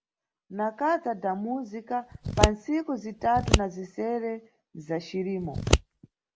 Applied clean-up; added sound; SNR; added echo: none; Scissors; -2 dB; none.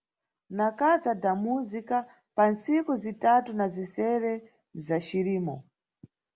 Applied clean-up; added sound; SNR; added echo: none; none; none; none.